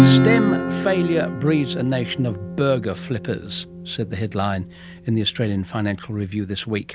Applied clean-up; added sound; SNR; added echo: none; Acoustic guitar / Strum; 0 dB; none.